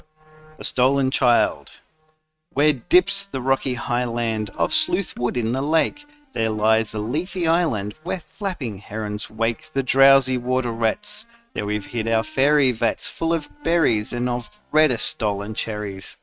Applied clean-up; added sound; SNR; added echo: neural mask model RNNoise.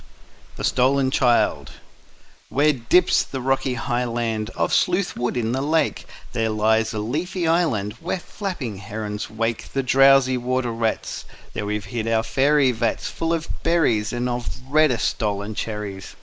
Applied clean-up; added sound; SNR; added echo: neural mask model Resemble Enhance denoiser.